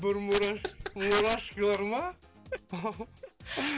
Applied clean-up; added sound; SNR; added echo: none; none; none; none.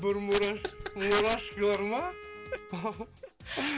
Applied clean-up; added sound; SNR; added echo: none; Wind instrument, woodwind instrument; 17 dB; none.